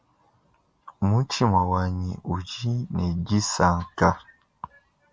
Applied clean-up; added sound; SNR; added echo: none; none; none; none.